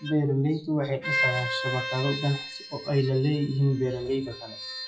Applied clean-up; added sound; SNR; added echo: classical method WPE with log-MMSE.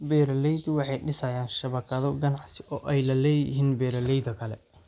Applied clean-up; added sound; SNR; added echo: none; none; none; none.